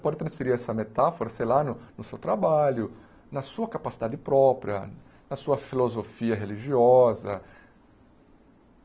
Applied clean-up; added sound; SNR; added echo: none; none; none; none.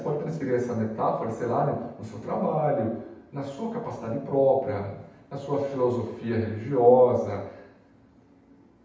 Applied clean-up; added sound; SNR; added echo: none; none; none; reverberation time 0.9 s.